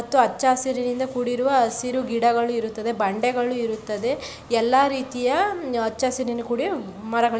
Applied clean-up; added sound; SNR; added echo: none; none; none; none.